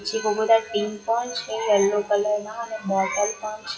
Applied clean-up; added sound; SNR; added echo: classical method WPE with log-MMSE.